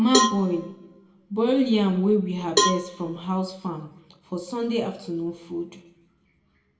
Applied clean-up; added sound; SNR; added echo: none; Cowbell; 3 dB; reverberation time 0.7 s.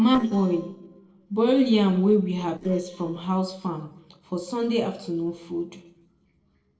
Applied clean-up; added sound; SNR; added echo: neural separator model SepFormer DNS4.